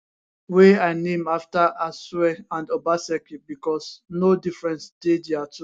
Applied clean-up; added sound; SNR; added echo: none; none; none; none.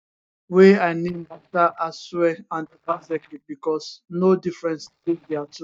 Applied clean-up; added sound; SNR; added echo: neural mask model DeepFilterNet 3.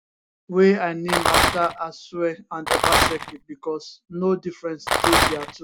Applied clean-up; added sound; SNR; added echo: none; Rattle; -4 dB; none.